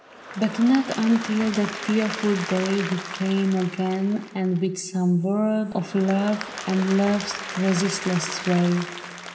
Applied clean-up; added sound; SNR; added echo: none; Applause / Crowd; 11 dB; reverberation time 2.6 s.